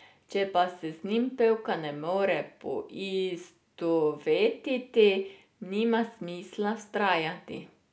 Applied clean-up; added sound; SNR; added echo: none; none; none; none.